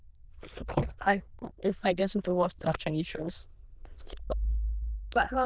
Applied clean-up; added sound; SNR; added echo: neural diffusion model UNIVERSE++.